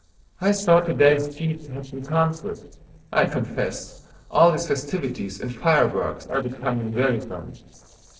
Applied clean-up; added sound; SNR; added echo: neural separator model SepFormer DNS4.